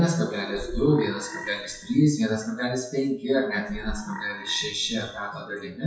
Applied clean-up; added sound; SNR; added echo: classical method WPE with log-MMSE.